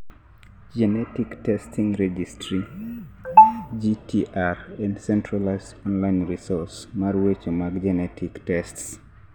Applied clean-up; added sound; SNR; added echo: none; none; none; none.